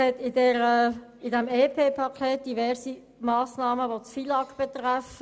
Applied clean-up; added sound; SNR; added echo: none; none; none; none.